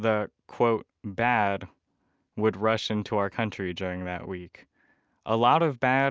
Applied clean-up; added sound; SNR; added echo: none; none; none; none.